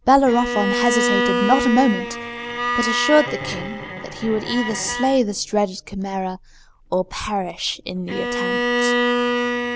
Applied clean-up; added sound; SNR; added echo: none; Bowed string instrument; 2 dB; none.